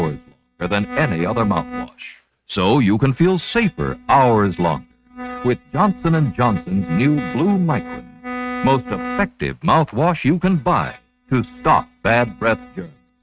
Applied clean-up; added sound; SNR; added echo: neural mask model RNNoise.